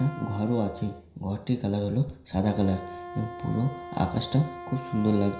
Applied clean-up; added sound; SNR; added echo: none; Wind instrument, woodwind instrument; 13 dB; reverberation time 0.5 s.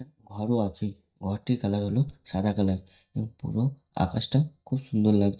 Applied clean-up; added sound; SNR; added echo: neural mask model DeepFilterNet 3.